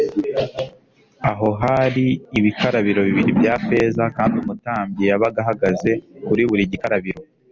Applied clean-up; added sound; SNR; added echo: none; none; none; none.